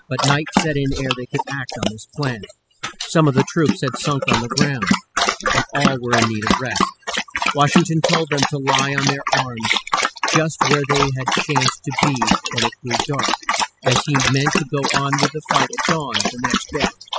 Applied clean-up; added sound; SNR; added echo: classical method spectral subtraction.